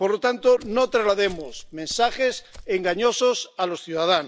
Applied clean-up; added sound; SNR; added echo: none; Walk, footsteps; 19 dB; none.